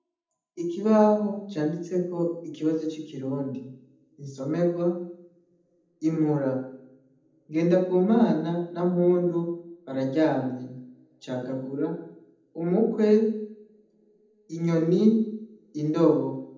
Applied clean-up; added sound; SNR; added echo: none; none; none; reverberation time 0.8 s.